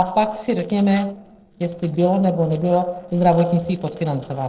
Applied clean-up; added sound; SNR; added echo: neural separator model SepFormer DNS4.